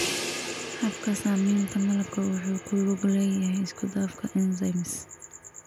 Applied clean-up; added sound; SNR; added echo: none; Crash cymbal; 11 dB; none.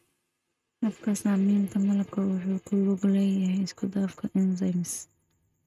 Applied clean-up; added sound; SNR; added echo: neural mask model RNNoise.